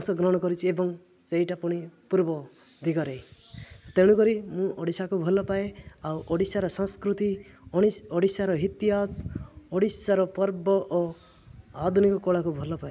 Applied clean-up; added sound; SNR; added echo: none; none; none; none.